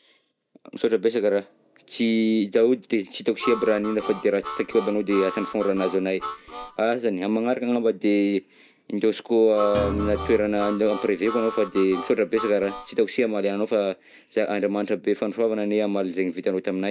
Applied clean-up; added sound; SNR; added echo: none; Piano + Harmonica; 10 dB; none.